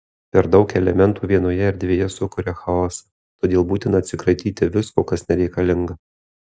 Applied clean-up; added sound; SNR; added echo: none; none; none; none.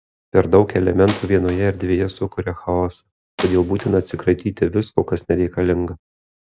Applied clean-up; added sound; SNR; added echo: none; Wood; 16 dB; none.